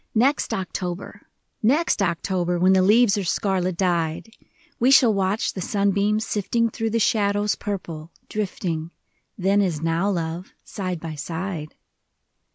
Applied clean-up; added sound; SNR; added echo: none; none; none; none.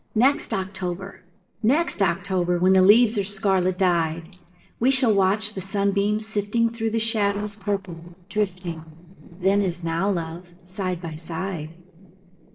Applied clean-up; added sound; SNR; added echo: neural separator model SepFormer DNS4.